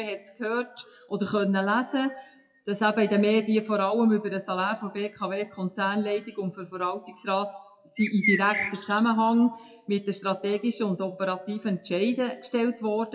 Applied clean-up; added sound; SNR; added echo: classical method WPE with log-MMSE.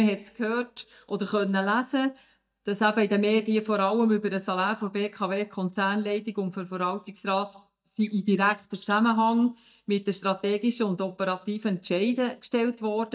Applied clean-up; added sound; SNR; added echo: neural mask model DeepFilterNet 3.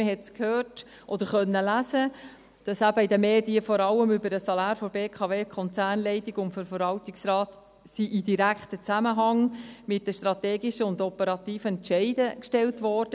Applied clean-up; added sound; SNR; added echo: none; none; none; none.